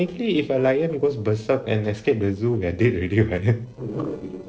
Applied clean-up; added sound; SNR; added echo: neural separator model SepFormer DNS4.